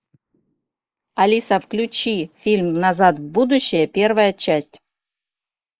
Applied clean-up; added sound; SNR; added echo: neural mask model Resemble Enhance denoiser.